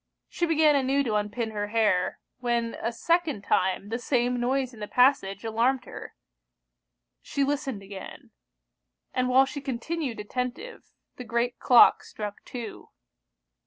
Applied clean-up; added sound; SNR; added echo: none; none; none; none.